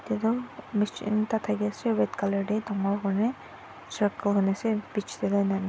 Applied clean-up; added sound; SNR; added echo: none; none; none; none.